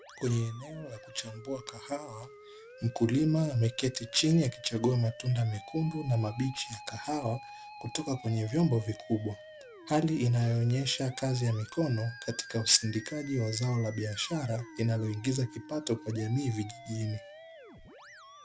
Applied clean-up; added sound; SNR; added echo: none; Musical instrument; 18 dB; none.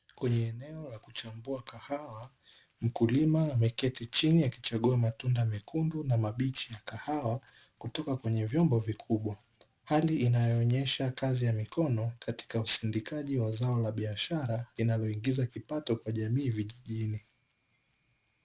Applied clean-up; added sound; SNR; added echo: none; none; none; none.